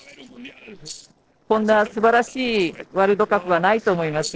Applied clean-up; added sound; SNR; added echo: neural separator model SepFormer DNS4.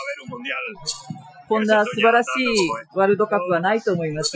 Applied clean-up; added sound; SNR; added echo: classical method Wiener filter.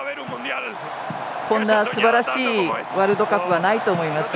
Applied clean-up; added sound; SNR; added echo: none; none; none; none.